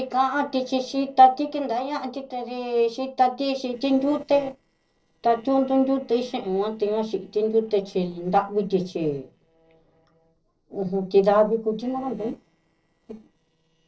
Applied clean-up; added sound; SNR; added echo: neural separator model SepFormer DNS4.